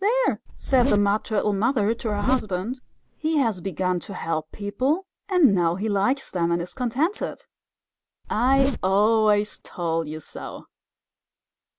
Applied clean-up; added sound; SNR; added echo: none; Zipper (clothing); 5 dB; none.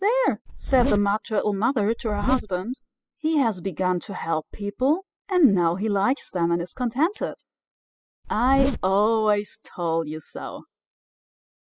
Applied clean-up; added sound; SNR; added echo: classical method spectral subtraction.